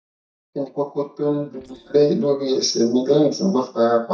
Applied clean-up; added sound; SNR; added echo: neural mask model DeepFilterNet 3.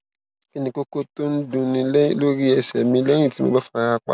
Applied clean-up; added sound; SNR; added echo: none; none; none; none.